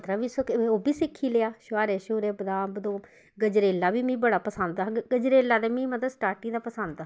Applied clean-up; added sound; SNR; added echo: none; none; none; none.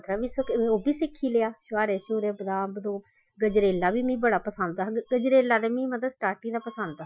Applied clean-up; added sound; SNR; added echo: classical method Wiener filter.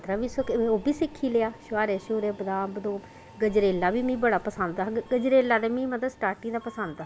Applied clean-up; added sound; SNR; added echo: none; Subway, metro, underground + Boom; 18 dB; none.